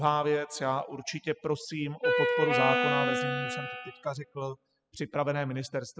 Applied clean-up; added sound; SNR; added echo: classical method spectral subtraction.